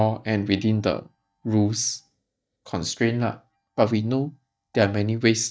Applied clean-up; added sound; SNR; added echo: neural mask model DeepFilterNet 3.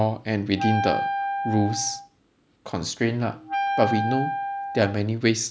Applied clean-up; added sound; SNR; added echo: none; Wind instrument, woodwind instrument; 3 dB; none.